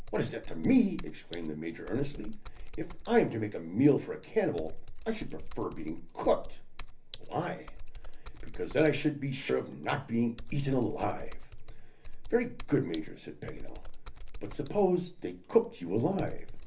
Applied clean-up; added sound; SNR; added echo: none; Computer keyboard; 7 dB; reverberation time 0.3 s.